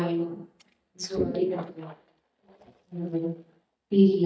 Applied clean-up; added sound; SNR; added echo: neural mask model DeepFilterNet 3.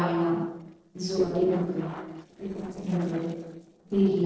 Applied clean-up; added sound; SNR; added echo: neural separator model SepFormer DNS4.